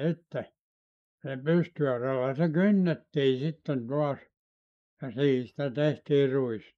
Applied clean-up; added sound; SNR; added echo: neural mask model Resemble Enhance denoiser.